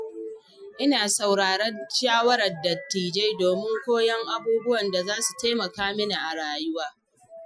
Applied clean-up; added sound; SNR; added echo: classical method Wiener filter.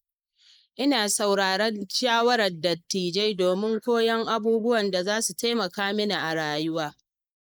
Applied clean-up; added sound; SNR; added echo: neural mask model Resemble Enhance denoiser.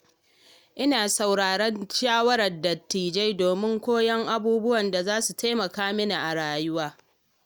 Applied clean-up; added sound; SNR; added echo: none; none; none; none.